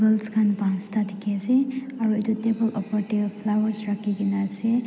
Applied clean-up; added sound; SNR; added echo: none; none; none; none.